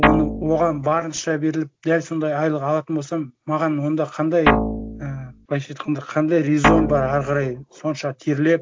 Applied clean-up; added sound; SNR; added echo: none; Guitar; 0 dB; none.